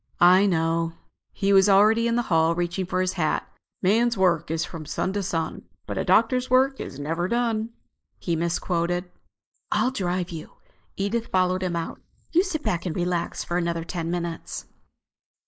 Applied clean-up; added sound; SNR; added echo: neural mask model Resemble Enhance denoiser.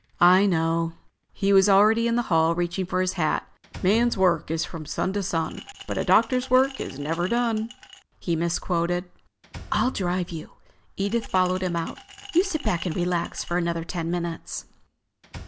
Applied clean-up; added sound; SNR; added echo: none; Slam + Glass; 20 dB; none.